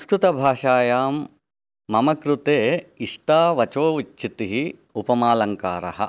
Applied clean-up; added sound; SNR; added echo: none; none; none; none.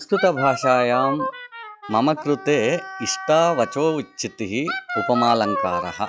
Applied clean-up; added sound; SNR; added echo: classical method log-MMSE.